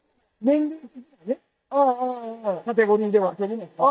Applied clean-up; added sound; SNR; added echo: neural mask model DeepFilterNet 3.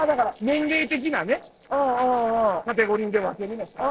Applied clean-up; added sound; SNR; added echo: neural separator model SepFormer DNS4.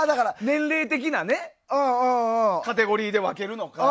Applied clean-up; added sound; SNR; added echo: none; none; none; none.